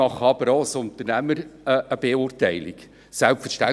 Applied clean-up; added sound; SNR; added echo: none; none; none; none.